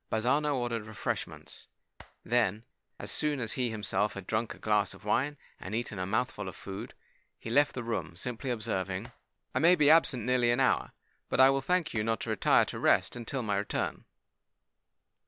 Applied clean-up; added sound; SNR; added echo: none; Clapping; 17 dB; none.